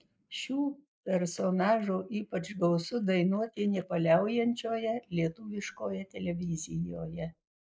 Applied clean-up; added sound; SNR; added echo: neural mask model Resemble Enhance denoiser.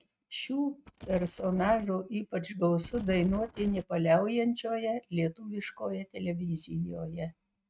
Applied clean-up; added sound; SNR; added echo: neural mask model RNNoise.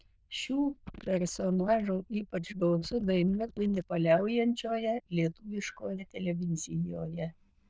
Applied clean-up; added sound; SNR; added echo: neural diffusion model UNIVERSE++.